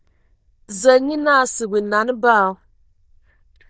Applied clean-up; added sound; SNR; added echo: neural diffusion model UNIVERSE++.